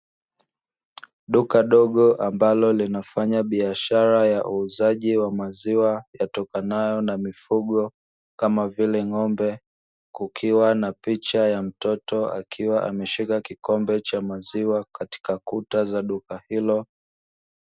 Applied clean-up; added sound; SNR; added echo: none; none; none; none.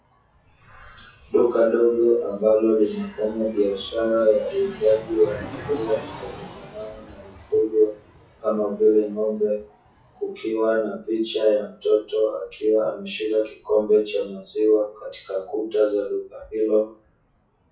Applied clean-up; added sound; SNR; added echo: classical method WPE with log-MMSE.